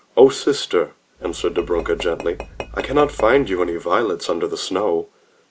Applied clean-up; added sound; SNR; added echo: none; Tap / Glass; 14 dB; none.